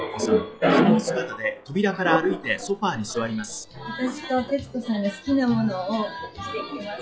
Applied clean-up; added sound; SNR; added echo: classical method log-MMSE.